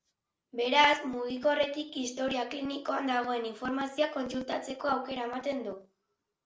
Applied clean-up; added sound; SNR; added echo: none; none; none; none.